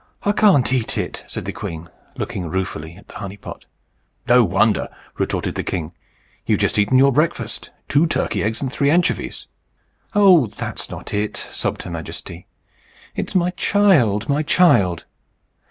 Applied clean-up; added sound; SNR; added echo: none; none; none; none.